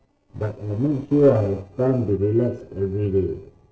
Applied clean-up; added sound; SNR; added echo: neural separator model SepFormer DNS4.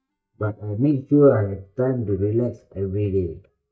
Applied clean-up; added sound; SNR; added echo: neural mask model DeepFilterNet 3.